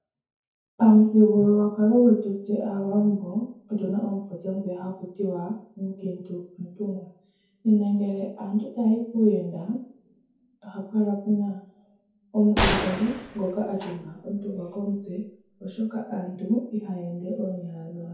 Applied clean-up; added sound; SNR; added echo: none; Gunshot, gunfire; 6 dB; reverberation time 0.6 s.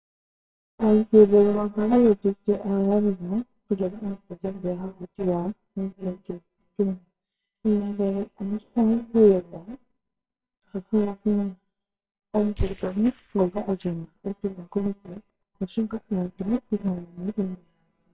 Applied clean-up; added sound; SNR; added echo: neural separator model SepFormer WHAMR!.